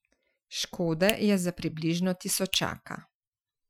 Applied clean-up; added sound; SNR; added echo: classical method Wiener filter.